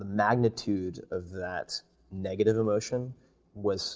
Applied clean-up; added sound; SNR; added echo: none; none; none; none.